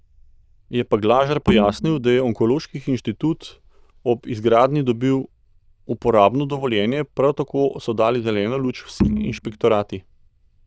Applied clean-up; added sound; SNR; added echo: neural diffusion model UNIVERSE++.